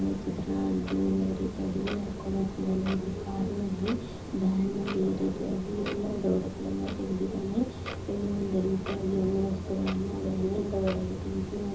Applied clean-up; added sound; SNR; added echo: none; Clock; 10 dB; reverberation time 0.5 s.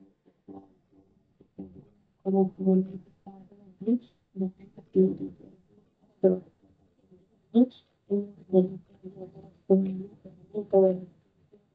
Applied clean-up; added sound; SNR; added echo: neural mask model DeepFilterNet 3.